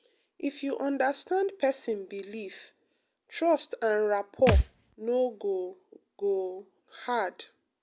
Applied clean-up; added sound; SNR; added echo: none; Thump, thud; -1 dB; none.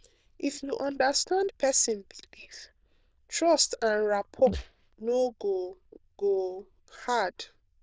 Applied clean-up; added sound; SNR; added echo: neural diffusion model UNIVERSE++.